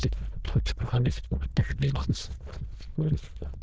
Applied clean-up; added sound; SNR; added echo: neural diffusion model UNIVERSE++.